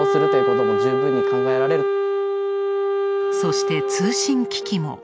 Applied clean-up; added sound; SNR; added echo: none; Wind instrument, woodwind instrument; -5 dB; none.